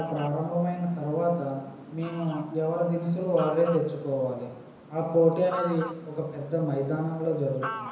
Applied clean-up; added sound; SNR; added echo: none; Fowl; 14 dB; reverberation time 1.0 s.